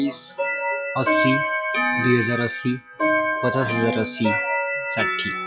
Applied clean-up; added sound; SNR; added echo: classical method log-MMSE.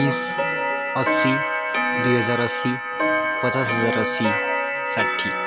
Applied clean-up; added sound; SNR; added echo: none; Clock; -2 dB; none.